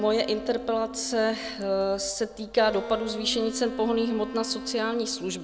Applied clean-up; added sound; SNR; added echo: none; Wind instrument, woodwind instrument; 12 dB; none.